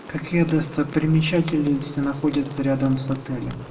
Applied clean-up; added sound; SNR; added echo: none; Rain; 18 dB; reverberation time 1.0 s.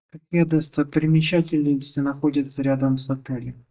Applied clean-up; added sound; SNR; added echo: neural mask model DeepFilterNet 3.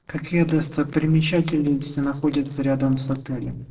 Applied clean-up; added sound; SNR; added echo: neural separator model SepFormer DNS4.